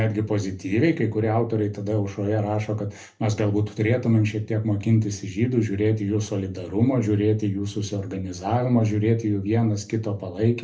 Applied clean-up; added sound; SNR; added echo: none; none; none; reverberation time 0.3 s.